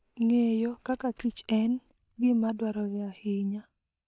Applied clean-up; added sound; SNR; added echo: neural mask model DeepFilterNet 3.